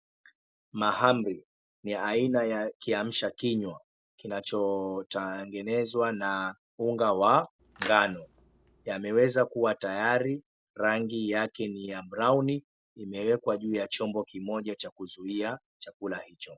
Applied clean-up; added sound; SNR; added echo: none; Splash, splatter; 14 dB; none.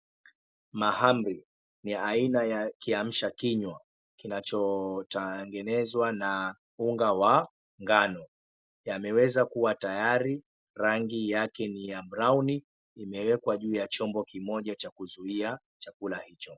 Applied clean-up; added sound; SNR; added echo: none; none; none; none.